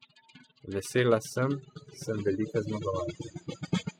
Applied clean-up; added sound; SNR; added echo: classical method spectral subtraction.